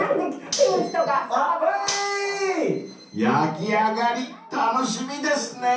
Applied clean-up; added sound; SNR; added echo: none; Cutlery, silverware; 12 dB; reverberation time 0.6 s.